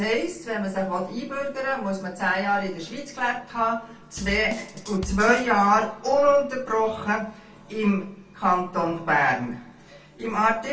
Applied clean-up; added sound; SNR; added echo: none; Drum kit; 11 dB; reverberation time 0.3 s.